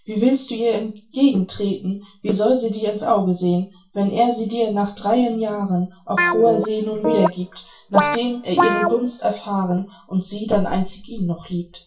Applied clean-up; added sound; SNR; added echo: none; Guitar; 2 dB; reverberation time 0.3 s.